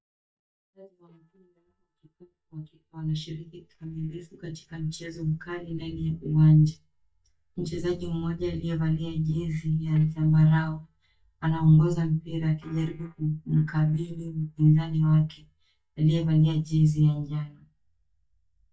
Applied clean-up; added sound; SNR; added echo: neural mask model DeepFilterNet 3.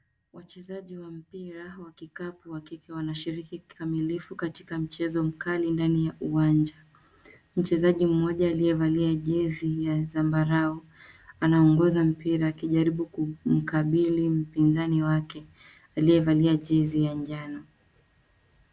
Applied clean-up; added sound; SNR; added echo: none; none; none; none.